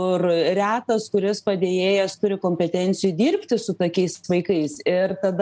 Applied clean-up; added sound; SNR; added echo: none; none; none; none.